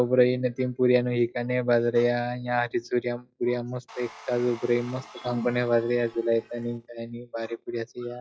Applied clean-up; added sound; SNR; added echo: classical method log-MMSE.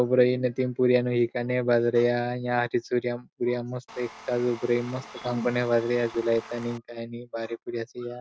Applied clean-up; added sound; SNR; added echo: none; Tools; 18 dB; none.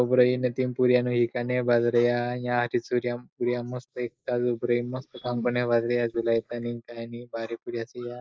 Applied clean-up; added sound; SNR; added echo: neural mask model Resemble Enhance denoiser.